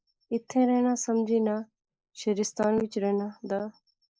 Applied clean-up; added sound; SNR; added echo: neural mask model Resemble Enhance denoiser.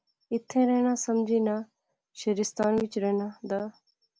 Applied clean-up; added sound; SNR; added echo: none; none; none; none.